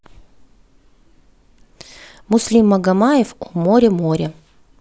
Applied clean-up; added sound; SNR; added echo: none; none; none; none.